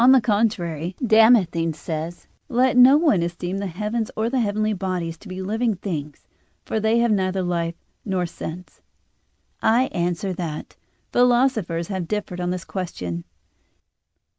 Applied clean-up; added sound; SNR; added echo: none; none; none; none.